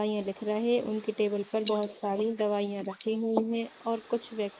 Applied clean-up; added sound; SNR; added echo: neural mask model Resemble Enhance denoiser.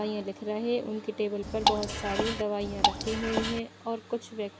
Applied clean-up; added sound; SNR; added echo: none; Drip / Water; -2 dB; none.